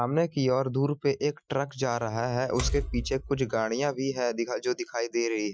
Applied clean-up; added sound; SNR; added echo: classical method Wiener filter.